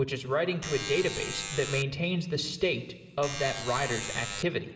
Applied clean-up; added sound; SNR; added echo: none; Alarm; 6 dB; reverberation time 2.7 s.